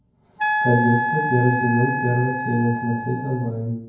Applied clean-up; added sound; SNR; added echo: none; Wind instrument, woodwind instrument; 3 dB; reverberation time 0.9 s.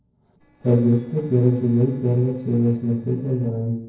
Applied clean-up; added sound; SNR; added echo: neural separator model SepFormer DNS4.